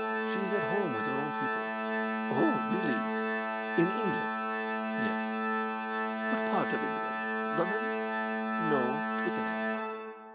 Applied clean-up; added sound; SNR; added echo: none; Organ; -5 dB; none.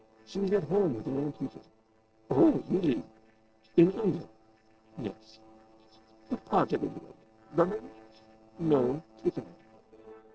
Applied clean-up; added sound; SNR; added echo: neural separator model SepFormer DNS4.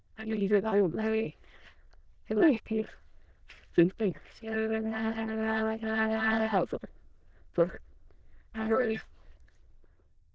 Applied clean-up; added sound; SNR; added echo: neural diffusion model UNIVERSE++.